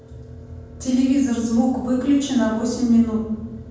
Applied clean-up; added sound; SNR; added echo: none; none; none; reverberation time 1.2 s.